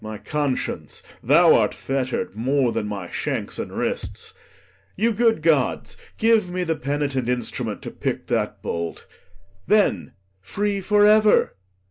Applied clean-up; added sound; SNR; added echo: none; Bass drum; 11 dB; none.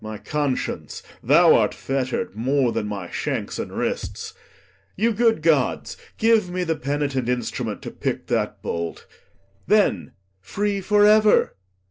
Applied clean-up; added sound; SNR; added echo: neural separator model SepFormer DNS4.